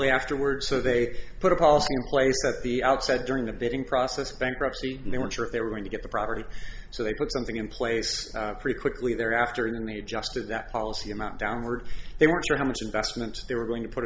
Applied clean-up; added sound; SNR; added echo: none; none; none; none.